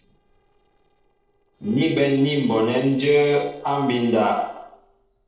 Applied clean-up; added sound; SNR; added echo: neural separator model SepFormer DNS4.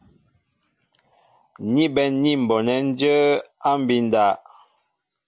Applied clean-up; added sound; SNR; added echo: none; none; none; none.